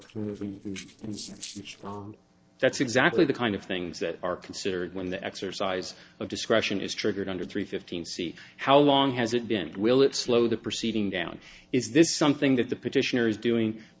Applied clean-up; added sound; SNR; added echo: neural separator model SepFormer DNS4.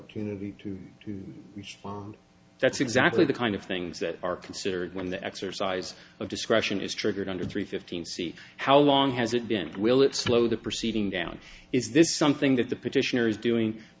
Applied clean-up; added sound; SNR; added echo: none; none; none; none.